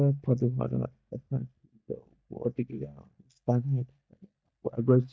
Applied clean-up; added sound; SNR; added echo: neural mask model DeepFilterNet 3.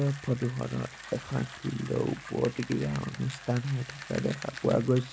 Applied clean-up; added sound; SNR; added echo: none; Bicycle; 15 dB; none.